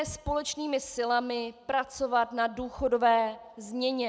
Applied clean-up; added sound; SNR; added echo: none; none; none; none.